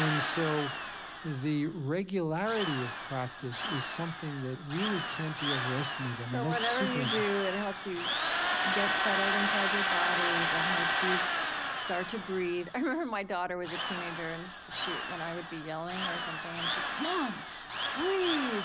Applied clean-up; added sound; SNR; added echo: none; Drill; -2 dB; none.